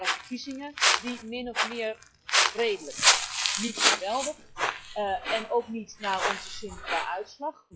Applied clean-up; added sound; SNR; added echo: classical method log-MMSE.